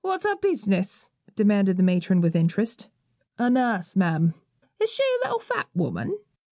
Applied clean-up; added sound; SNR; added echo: none; none; none; none.